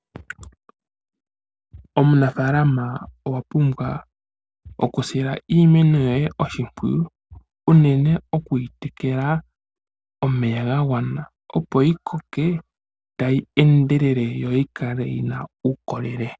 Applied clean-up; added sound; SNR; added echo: none; none; none; none.